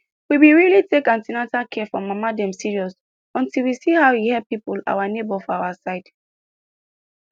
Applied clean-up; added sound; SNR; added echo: none; none; none; none.